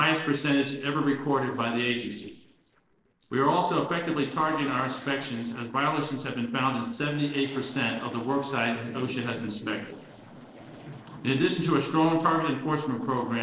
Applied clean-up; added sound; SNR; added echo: neural separator model SepFormer DNS4.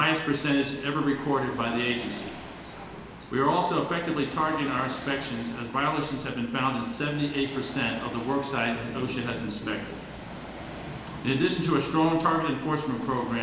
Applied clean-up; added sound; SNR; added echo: none; Ocean; 15 dB; reverberation time 1.1 s.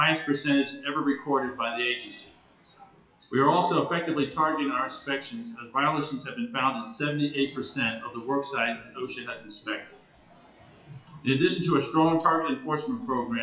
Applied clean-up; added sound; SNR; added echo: classical method WPE with log-MMSE.